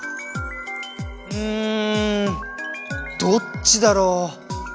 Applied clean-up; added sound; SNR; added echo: none; none; none; none.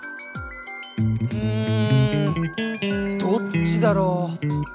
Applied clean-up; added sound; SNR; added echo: none; Electric guitar; -4 dB; none.